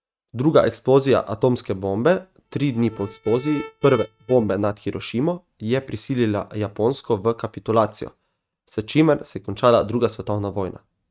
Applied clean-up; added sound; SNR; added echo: neural mask model RNNoise.